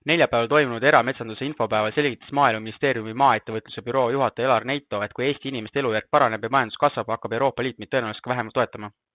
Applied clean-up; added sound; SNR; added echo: none; Tambourine; 14 dB; none.